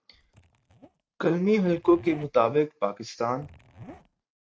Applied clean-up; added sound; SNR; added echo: neural mask model RNNoise.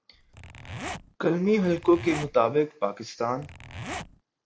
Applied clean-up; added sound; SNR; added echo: none; Zipper (clothing); 12 dB; none.